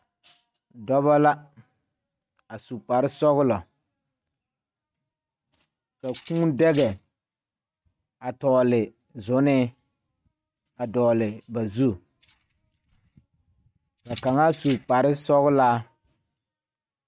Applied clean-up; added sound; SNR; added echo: neural mask model RNNoise.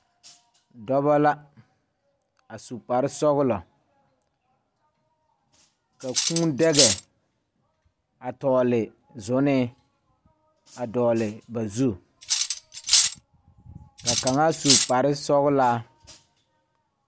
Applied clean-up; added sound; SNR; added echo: none; Cutlery, silverware; -3 dB; none.